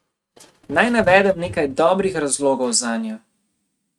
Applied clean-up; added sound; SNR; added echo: neural mask model RNNoise.